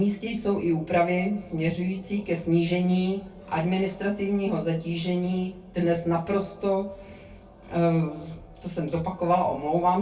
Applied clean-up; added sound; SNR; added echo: none; none; none; reverberation time 0.1 s.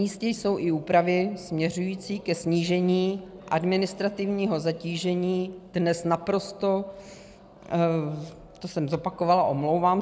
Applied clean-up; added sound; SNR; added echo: none; none; none; none.